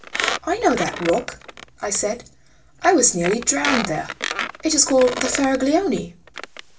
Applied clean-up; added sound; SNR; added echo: none; Squeak; 9 dB; reverberation time 0.2 s.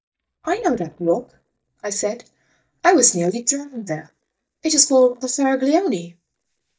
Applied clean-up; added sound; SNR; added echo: neural mask model DeepFilterNet 3.